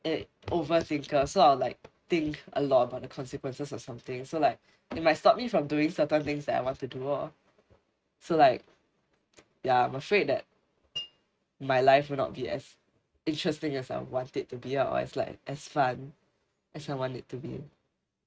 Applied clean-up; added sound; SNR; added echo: neural mask model RNNoise.